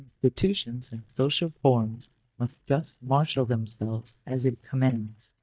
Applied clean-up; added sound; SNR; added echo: neural mask model DeepFilterNet 3.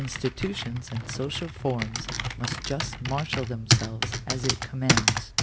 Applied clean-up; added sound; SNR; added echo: none; Computer keyboard; -3 dB; none.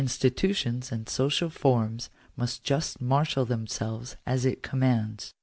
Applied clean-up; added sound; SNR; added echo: none; none; none; none.